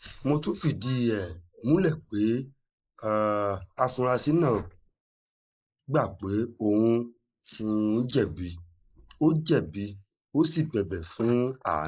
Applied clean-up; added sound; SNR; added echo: neural mask model Resemble Enhance denoiser.